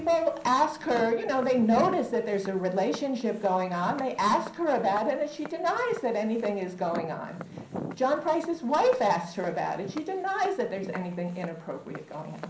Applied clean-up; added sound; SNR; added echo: none; Walk, footsteps; 15 dB; reverberation time 0.6 s.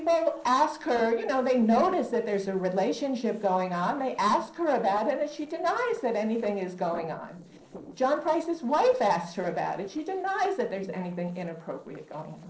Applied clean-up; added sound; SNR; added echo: neural separator model SepFormer DNS4.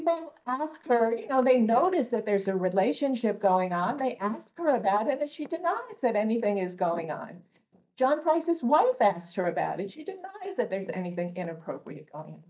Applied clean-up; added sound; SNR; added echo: neural mask model DeepFilterNet 3.